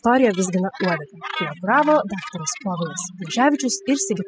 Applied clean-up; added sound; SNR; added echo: classical method spectral subtraction.